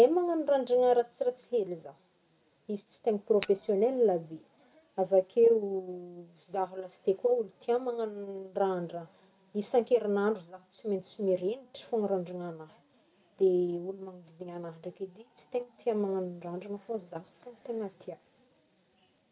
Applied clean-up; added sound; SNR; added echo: none; Tap / Glass; 15 dB; none.